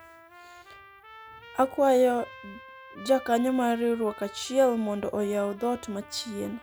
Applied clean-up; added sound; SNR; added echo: none; Trumpet; 20 dB; none.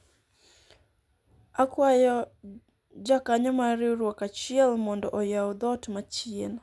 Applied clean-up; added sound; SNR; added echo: none; none; none; none.